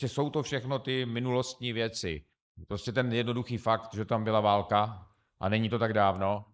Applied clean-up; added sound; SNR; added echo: neural mask model Resemble Enhance denoiser.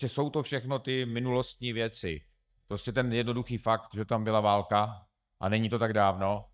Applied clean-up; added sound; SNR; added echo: neural mask model DeepFilterNet 3.